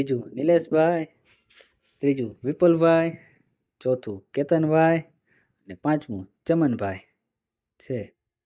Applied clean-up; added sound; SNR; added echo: neural mask model DeepFilterNet 3.